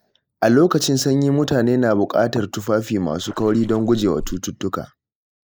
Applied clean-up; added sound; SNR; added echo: neural mask model Resemble Enhance denoiser.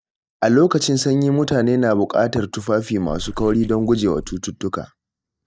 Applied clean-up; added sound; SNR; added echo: neural mask model DeepFilterNet 3.